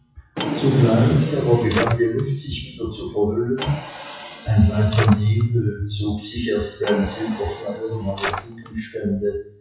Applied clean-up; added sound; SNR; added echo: classical method WPE with log-MMSE.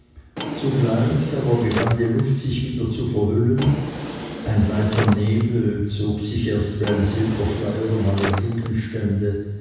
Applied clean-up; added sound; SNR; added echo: none; Drawer open or close; 11 dB; reverberation time 1.1 s.